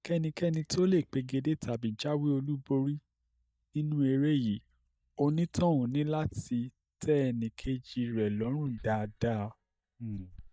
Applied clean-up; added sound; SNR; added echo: neural mask model DeepFilterNet 3.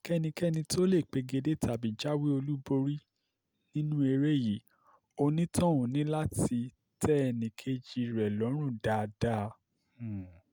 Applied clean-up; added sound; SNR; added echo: none; none; none; none.